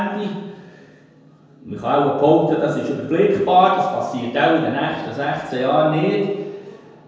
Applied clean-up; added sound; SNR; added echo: none; none; none; reverberation time 1.2 s.